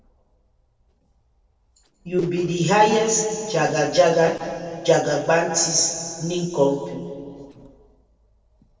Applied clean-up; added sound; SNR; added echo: neural separator model SepFormer DNS4.